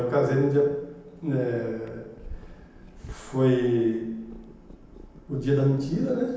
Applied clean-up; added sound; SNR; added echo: none; Purr; 20 dB; reverberation time 0.9 s.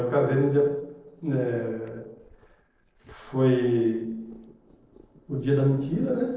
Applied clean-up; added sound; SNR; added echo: neural separator model SepFormer DNS4.